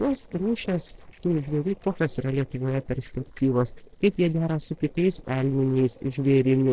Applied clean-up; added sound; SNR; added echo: neural separator model SepFormer DNS4.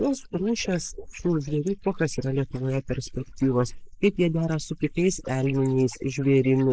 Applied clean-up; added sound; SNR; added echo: neural mask model Resemble Enhance denoiser.